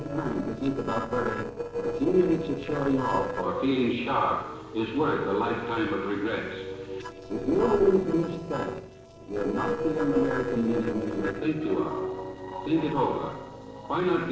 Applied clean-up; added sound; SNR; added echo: neural separator model SepFormer DNS4.